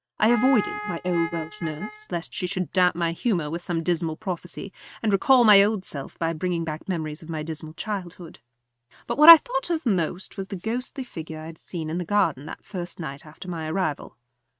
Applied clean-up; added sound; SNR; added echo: neural mask model RNNoise.